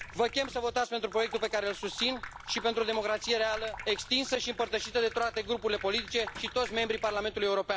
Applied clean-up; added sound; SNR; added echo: none; Sink (filling or washing) / Water tap, faucet; 14 dB; none.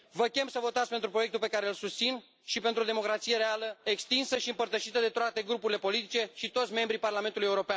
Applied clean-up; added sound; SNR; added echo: none; none; none; none.